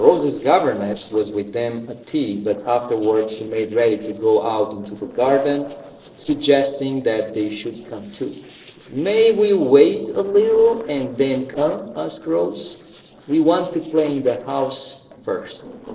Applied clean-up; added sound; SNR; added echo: neural separator model SepFormer DNS4.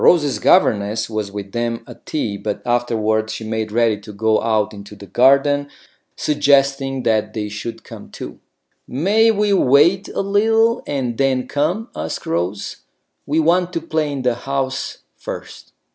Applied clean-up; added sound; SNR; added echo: none; none; none; none.